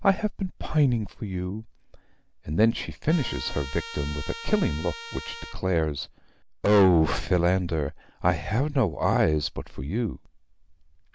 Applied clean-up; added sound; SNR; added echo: none; Trumpet; 14 dB; none.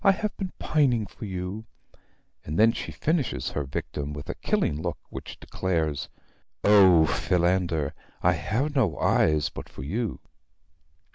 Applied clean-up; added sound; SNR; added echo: none; none; none; none.